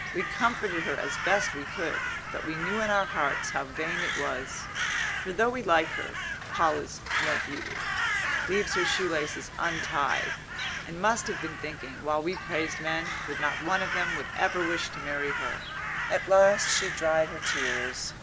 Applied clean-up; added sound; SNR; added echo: none; Crow; 3 dB; none.